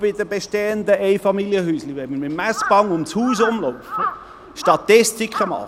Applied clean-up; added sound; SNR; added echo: none; Crow; 10 dB; none.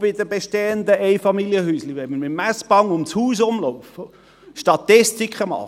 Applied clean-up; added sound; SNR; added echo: none; none; none; none.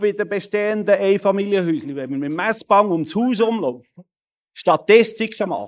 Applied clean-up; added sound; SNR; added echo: neural mask model Resemble Enhance denoiser.